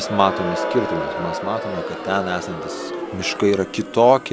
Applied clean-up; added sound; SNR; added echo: none; Crowd; 6 dB; none.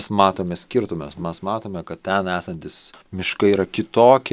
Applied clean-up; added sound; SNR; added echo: none; none; none; none.